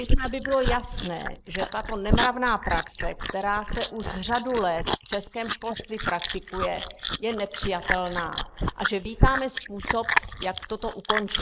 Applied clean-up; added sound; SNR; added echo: neural mask model Resemble Enhance denoiser.